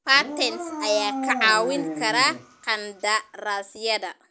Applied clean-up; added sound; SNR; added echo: none; Dog; 9 dB; none.